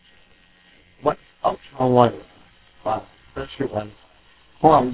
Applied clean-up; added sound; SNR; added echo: neural separator model SepFormer WHAMR!.